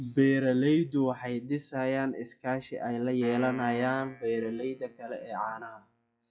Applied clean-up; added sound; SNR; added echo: classical method WPE with log-MMSE.